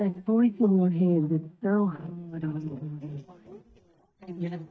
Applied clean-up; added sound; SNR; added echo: neural mask model DeepFilterNet 3.